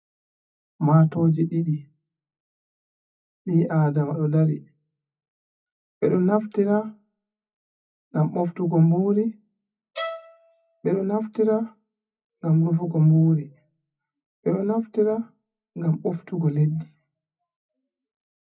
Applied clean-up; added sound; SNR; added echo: classical method WPE with log-MMSE.